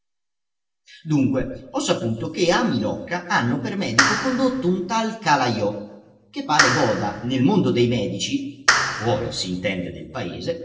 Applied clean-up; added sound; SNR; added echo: none; Clapping; 1 dB; reverberation time 0.8 s.